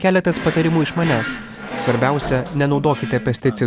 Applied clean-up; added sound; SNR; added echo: none; Drawer open or close; 10 dB; none.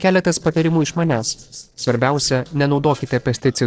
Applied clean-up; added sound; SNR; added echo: neural separator model SepFormer DNS4.